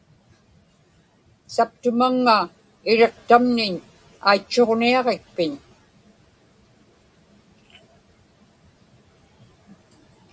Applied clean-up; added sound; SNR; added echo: none; none; none; none.